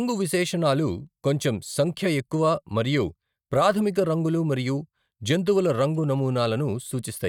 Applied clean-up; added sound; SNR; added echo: neural mask model DeepFilterNet 3.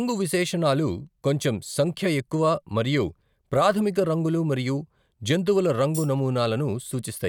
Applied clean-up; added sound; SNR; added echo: none; Tambourine; 16 dB; none.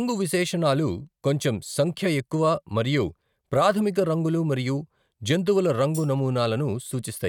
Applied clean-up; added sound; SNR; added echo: neural mask model RNNoise.